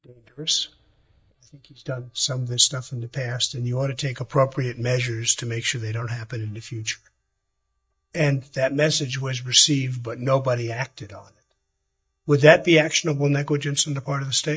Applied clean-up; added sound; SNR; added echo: neural mask model DeepFilterNet 3.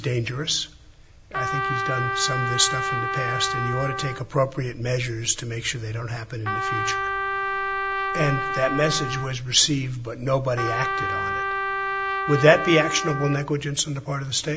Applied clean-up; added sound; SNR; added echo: none; Trumpet; 2 dB; none.